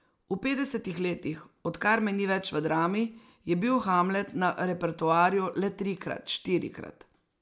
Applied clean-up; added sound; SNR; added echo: none; none; none; none.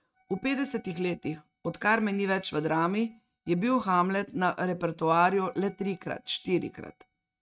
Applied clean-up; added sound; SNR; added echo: neural mask model RNNoise.